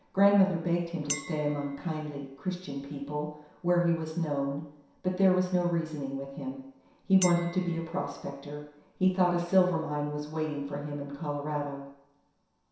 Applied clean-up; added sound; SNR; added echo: none; Chink, clink; 14 dB; reverberation time 0.7 s.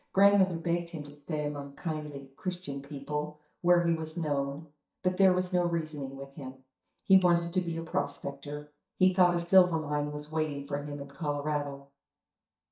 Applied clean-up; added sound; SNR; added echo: neural mask model DeepFilterNet 3.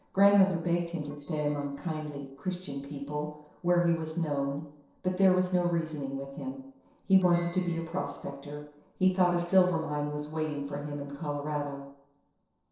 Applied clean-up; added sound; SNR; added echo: neural separator model SepFormer DNS4.